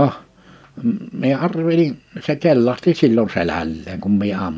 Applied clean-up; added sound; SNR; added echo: none; none; none; none.